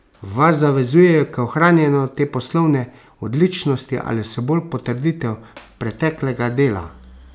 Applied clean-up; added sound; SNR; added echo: none; none; none; none.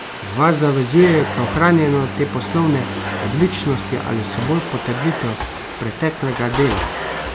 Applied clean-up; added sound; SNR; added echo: none; Organ + Domestic sounds, home sounds; 7 dB; none.